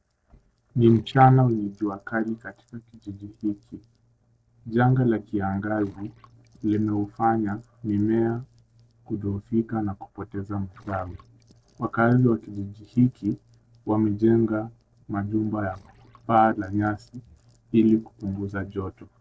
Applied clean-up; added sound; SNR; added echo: neural separator model SepFormer DNS4.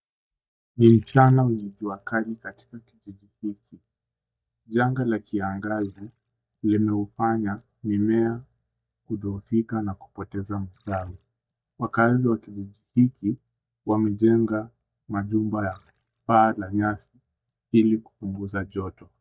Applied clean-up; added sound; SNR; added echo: neural mask model DeepFilterNet 3.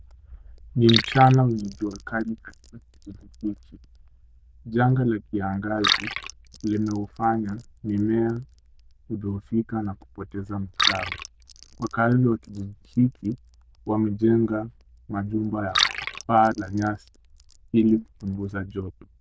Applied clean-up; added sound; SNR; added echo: neural diffusion model UNIVERSE++.